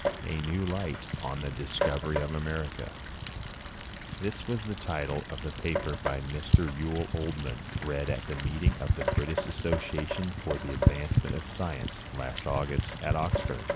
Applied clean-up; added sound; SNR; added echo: none; Rain; -2 dB; none.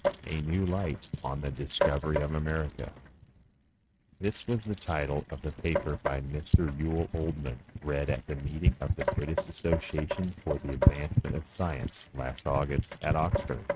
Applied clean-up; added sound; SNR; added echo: neural mask model RNNoise.